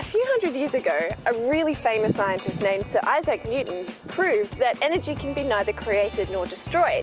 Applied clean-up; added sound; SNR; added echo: none; none; none; none.